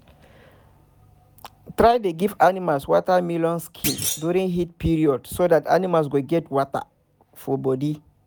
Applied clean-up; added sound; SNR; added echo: none; Thump, thud; 7 dB; none.